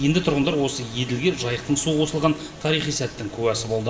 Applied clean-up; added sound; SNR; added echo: none; Waves, surf; 20 dB; reverberation time 1.6 s.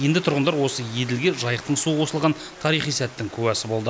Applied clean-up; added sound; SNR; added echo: none; none; none; none.